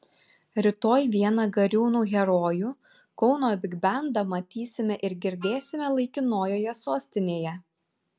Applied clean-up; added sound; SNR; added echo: none; Wind instrument, woodwind instrument; 17 dB; none.